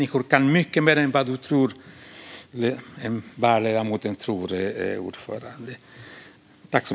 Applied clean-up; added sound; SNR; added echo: none; none; none; none.